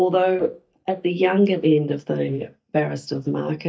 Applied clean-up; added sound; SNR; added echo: neural mask model DeepFilterNet 3.